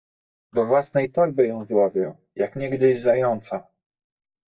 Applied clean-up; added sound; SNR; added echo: neural mask model DeepFilterNet 3.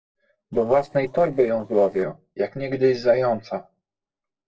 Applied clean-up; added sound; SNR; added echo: neural separator model SepFormer DNS4.